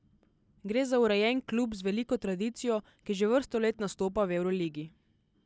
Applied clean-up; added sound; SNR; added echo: none; none; none; none.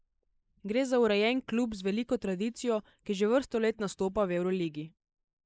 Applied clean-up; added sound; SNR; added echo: neural mask model Resemble Enhance denoiser.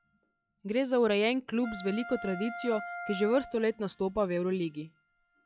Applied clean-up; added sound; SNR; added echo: classical method log-MMSE.